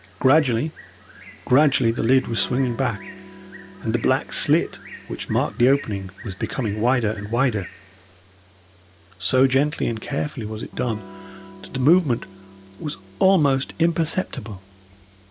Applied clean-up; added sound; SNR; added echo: none; Electric guitar / Strum + Bird; 19 dB; none.